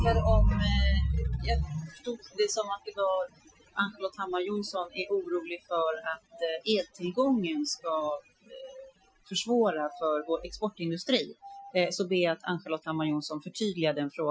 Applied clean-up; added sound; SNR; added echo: classical method Wiener filter.